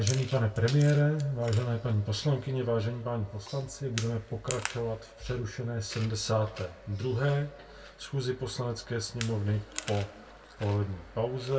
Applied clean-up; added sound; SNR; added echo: none; Chewing, mastication; 16 dB; reverberation time 0.1 s.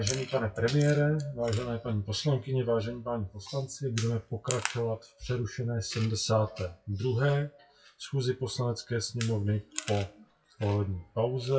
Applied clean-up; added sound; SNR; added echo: classical method WPE with log-MMSE.